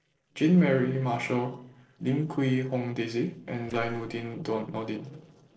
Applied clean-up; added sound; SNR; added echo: neural separator model SepFormer DNS4.